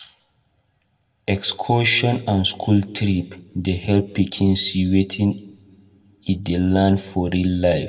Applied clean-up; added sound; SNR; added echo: none; none; none; reverberation time 1.1 s.